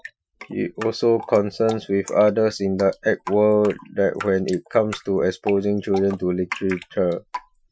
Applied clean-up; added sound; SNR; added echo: classical method Wiener filter.